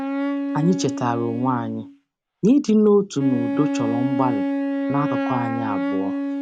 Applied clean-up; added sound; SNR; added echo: none; Wind instrument, woodwind instrument; 3 dB; none.